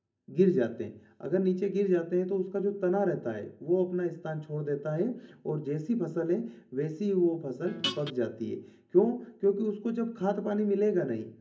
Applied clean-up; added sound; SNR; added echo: none; Guitar; 5 dB; reverberation time 0.3 s.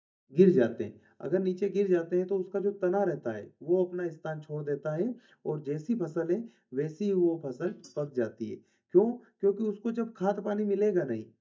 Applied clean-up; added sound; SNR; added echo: neural mask model DeepFilterNet 3.